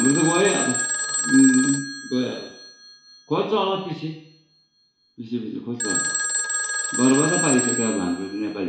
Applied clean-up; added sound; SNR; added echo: none; Telephone; 3 dB; reverberation time 0.7 s.